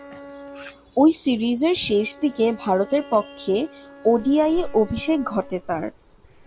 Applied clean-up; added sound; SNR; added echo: none; Bowed string instrument + Clock; 17 dB; none.